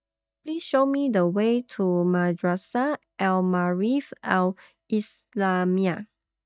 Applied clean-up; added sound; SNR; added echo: neural mask model DeepFilterNet 3.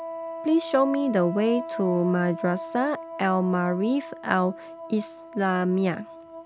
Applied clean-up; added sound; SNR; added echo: none; Wind instrument, woodwind instrument; 11 dB; none.